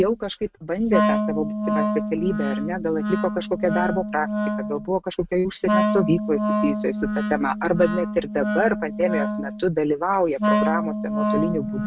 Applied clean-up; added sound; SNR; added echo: neural mask model RNNoise.